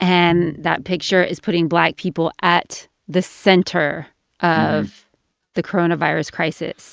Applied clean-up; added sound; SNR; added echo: neural mask model RNNoise.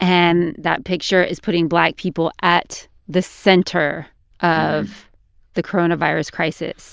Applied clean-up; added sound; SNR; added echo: neural diffusion model UNIVERSE++.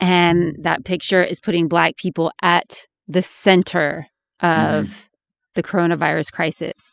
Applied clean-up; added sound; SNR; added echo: classical method spectral subtraction.